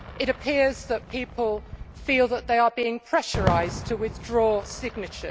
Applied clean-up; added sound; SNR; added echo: none; Fireworks; 9 dB; none.